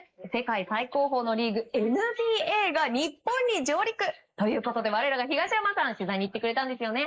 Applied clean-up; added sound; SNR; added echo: neural mask model Resemble Enhance denoiser.